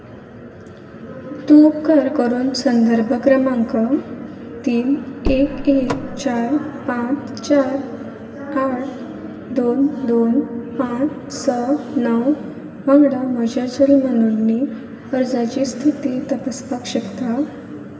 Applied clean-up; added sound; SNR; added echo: none; Car; 6 dB; reverberation time 3.0 s.